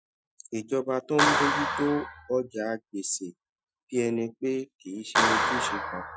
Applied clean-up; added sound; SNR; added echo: classical method Wiener filter.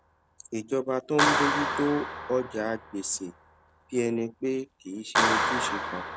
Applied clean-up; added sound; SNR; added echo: none; Clapping; 0 dB; none.